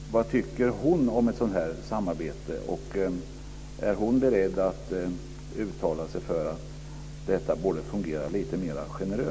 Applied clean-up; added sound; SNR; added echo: none; none; none; none.